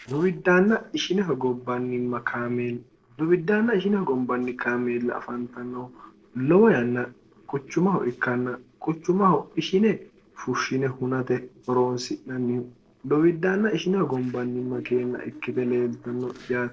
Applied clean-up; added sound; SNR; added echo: neural separator model SepFormer DNS4.